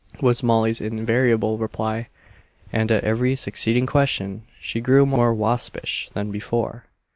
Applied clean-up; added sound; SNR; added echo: none; none; none; none.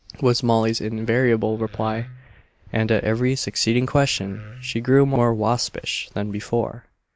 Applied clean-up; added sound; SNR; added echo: neural mask model Resemble Enhance denoiser.